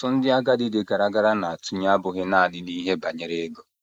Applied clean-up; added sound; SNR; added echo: neural mask model Resemble Enhance denoiser.